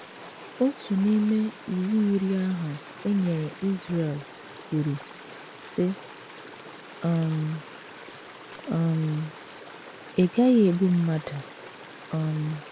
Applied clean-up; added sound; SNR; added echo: none; Stream; 17 dB; none.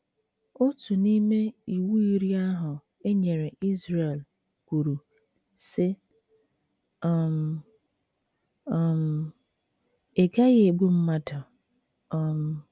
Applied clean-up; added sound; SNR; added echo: none; none; none; none.